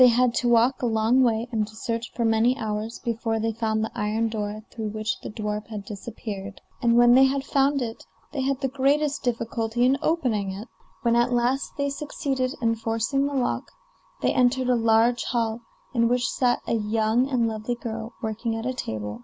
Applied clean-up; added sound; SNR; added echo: none; none; none; none.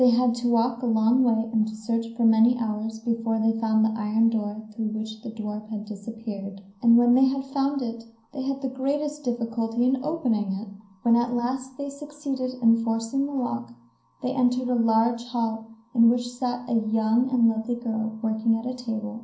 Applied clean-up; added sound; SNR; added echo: none; none; none; reverberation time 0.6 s.